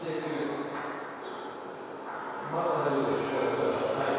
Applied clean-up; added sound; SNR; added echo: none; none; none; reverberation time 2.2 s.